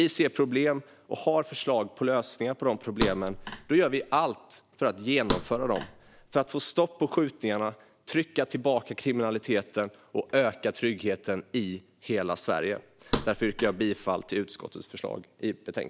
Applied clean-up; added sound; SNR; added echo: none; Thump, thud; 7 dB; none.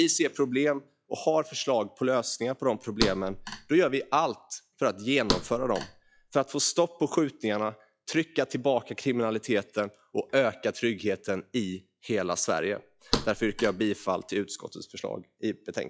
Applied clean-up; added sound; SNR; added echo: classical method log-MMSE.